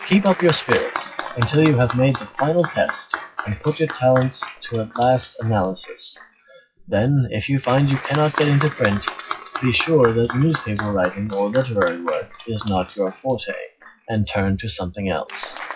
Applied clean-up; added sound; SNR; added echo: classical method WPE with log-MMSE.